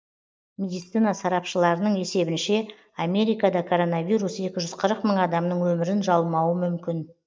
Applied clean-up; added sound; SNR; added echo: neural mask model DeepFilterNet 3.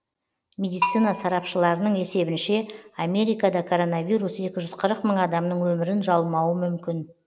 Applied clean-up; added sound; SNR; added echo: none; Bell; 9 dB; none.